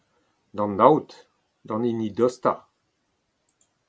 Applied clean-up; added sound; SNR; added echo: none; none; none; none.